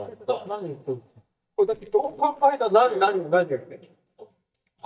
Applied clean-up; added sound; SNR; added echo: neural mask model DeepFilterNet 3.